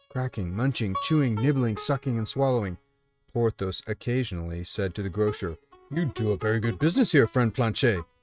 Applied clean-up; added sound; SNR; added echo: neural mask model RNNoise.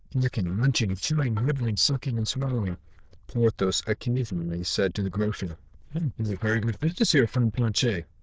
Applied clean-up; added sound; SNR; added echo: neural diffusion model UNIVERSE++.